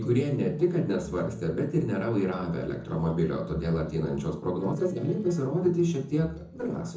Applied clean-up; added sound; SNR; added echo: neural separator model SepFormer DNS4.